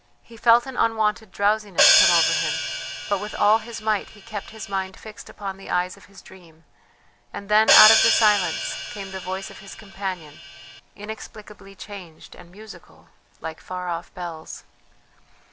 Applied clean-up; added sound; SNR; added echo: none; Hi-hat; -2 dB; none.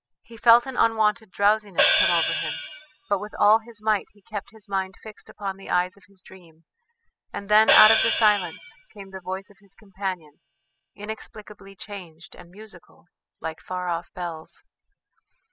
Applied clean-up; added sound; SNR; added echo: classical method spectral subtraction.